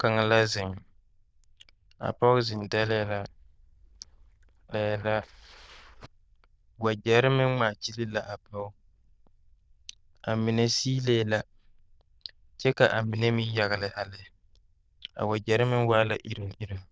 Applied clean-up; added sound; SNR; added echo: neural diffusion model UNIVERSE++.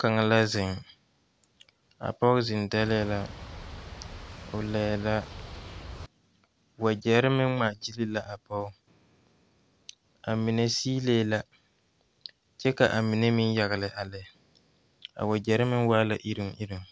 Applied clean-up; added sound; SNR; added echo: none; Boat, Water vehicle; 13 dB; none.